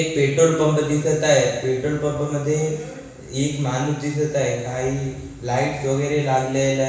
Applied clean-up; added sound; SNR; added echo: none; none; none; reverberation time 1.1 s.